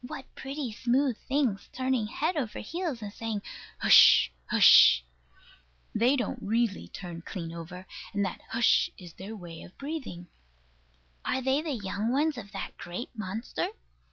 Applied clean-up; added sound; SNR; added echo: none; none; none; none.